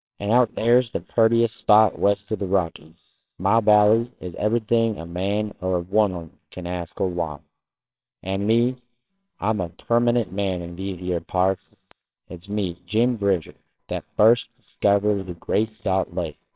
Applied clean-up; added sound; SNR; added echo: neural separator model SepFormer WHAMR!.